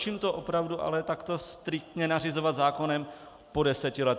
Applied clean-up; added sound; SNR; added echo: none; none; none; none.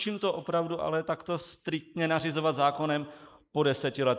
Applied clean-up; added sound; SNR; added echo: neural mask model Resemble Enhance denoiser.